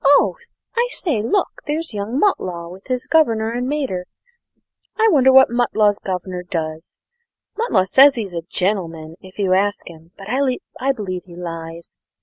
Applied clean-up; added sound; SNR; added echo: none; none; none; none.